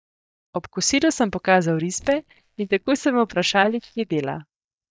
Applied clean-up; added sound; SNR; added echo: neural mask model DeepFilterNet 3.